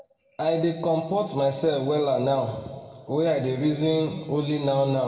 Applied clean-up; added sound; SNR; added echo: none; none; none; reverberation time 1.6 s.